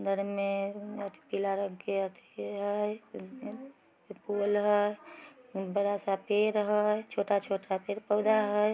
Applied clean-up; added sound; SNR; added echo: none; none; none; none.